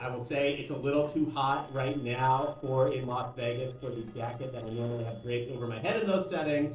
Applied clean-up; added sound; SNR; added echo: neural separator model SepFormer DNS4.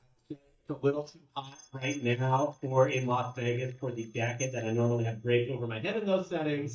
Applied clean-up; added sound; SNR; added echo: neural mask model DeepFilterNet 3.